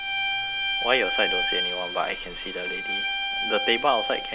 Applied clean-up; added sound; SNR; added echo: none; Bowed string instrument; -1 dB; none.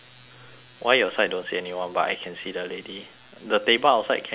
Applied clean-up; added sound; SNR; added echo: none; none; none; none.